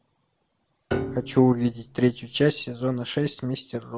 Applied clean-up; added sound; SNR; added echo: none; Piano; 11 dB; none.